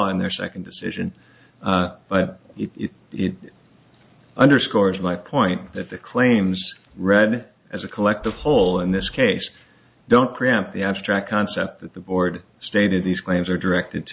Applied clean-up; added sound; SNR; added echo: none; Wind; 16 dB; none.